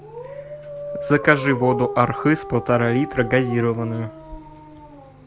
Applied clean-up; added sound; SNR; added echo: none; Dog; 11 dB; none.